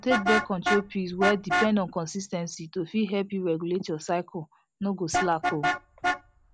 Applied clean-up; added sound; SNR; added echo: none; Vehicle horn, car horn, honking; 3 dB; none.